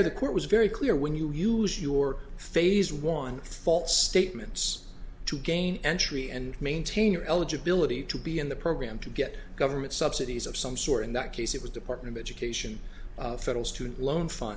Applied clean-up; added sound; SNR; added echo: none; none; none; none.